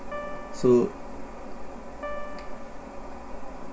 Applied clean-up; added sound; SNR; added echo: none; Piano; 14 dB; reverberation time 0.2 s.